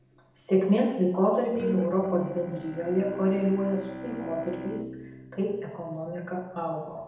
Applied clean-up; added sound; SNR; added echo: none; Bowed string instrument; 11 dB; reverberation time 0.8 s.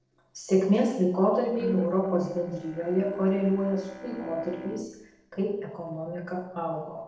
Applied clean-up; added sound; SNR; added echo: neural separator model SepFormer DNS4.